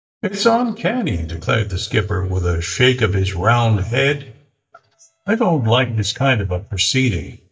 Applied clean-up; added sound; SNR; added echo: neural mask model DeepFilterNet 3.